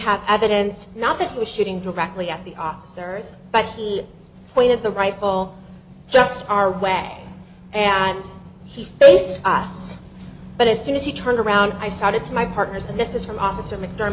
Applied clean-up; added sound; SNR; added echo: none; none; none; none.